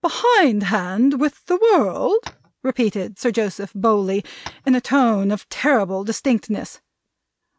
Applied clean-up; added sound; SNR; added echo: neural mask model RNNoise.